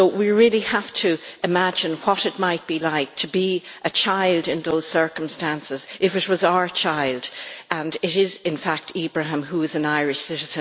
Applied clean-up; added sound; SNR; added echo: none; none; none; none.